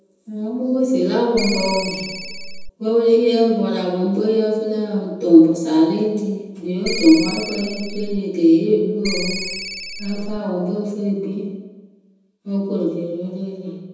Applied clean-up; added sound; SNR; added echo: none; Ringtone; 7 dB; reverberation time 1.1 s.